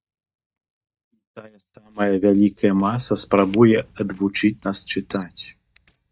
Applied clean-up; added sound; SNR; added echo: neural mask model DeepFilterNet 3.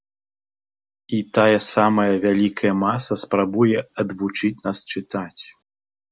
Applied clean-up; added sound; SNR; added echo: none; none; none; none.